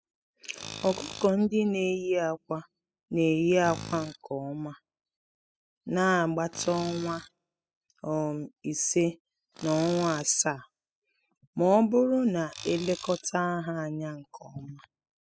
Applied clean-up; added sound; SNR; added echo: classical method spectral subtraction.